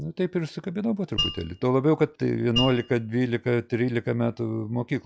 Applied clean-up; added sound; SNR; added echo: classical method log-MMSE.